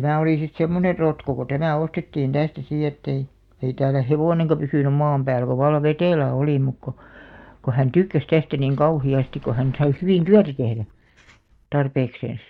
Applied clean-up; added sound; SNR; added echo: neural mask model DeepFilterNet 3.